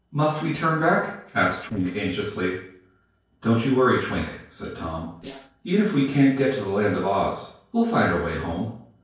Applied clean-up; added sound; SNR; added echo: neural separator model SepFormer DNS4.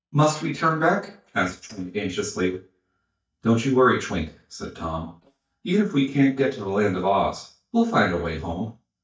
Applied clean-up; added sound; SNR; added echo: neural mask model DeepFilterNet 3.